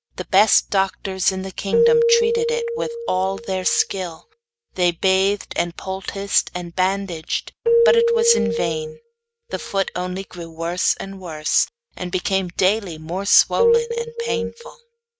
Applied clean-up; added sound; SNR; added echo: neural mask model RNNoise.